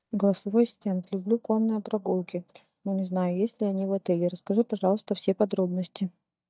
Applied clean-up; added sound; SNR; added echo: neural mask model DeepFilterNet 3.